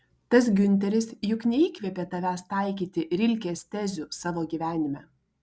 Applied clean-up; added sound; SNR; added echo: none; none; none; none.